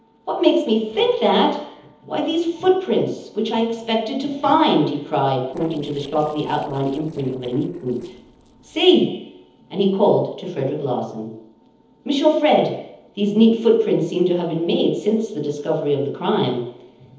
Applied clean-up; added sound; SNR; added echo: neural separator model SepFormer DNS4.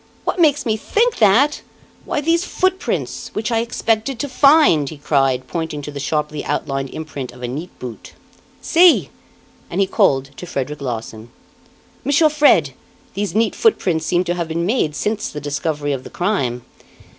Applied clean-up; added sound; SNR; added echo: none; none; none; none.